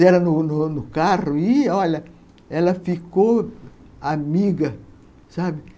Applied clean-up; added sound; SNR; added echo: none; none; none; none.